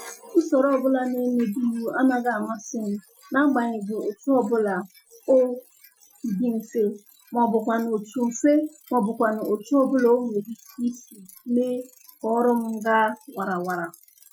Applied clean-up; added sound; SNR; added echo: classical method Wiener filter.